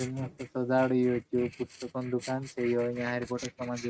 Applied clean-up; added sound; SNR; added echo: neural mask model RNNoise.